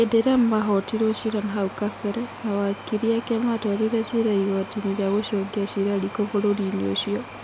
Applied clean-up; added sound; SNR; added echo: none; Cricket; 5 dB; none.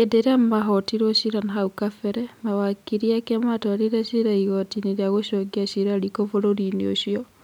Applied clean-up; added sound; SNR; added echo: none; none; none; none.